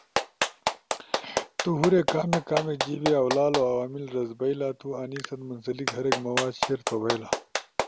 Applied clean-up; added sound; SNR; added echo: none; Clapping; 4 dB; none.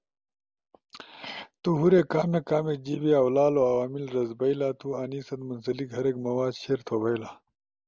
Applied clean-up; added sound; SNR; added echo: none; none; none; none.